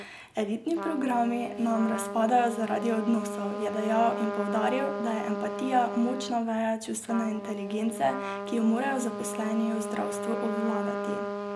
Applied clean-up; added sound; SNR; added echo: none; Trumpet; 6 dB; none.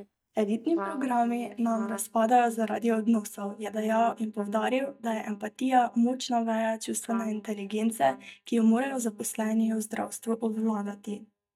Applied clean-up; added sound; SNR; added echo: neural mask model DeepFilterNet 3.